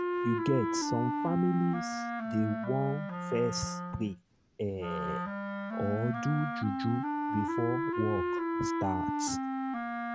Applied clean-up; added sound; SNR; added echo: none; Wind instrument, woodwind instrument; 0 dB; none.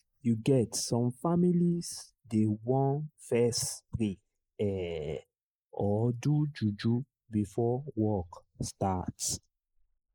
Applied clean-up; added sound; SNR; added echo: neural mask model Resemble Enhance denoiser.